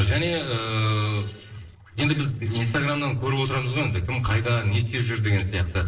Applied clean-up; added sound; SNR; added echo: neural separator model SepFormer DNS4.